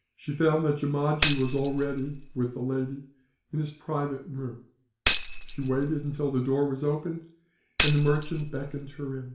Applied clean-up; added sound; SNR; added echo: none; Tambourine; 3 dB; reverberation time 0.5 s.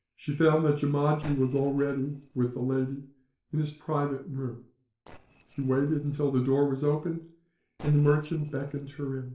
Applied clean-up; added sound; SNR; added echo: neural separator model SepFormer DNS4.